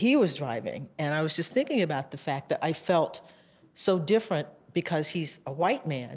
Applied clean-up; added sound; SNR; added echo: none; none; none; none.